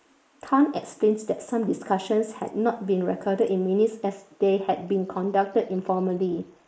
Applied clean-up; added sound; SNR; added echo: neural mask model Resemble Enhance denoiser.